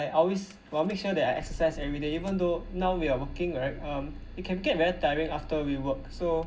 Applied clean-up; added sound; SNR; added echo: none; Idling / Engine starting / Door / Car; 12 dB; reverberation time 0.4 s.